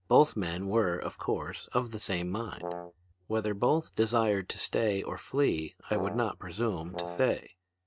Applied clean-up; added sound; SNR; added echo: neural mask model RNNoise.